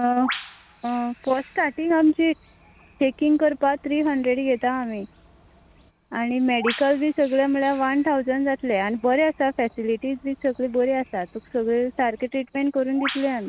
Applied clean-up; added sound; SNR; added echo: none; Bird; 17 dB; none.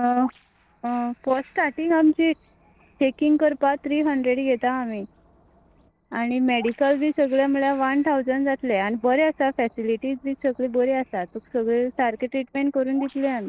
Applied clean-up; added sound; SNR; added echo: neural separator model SepFormer DNS4.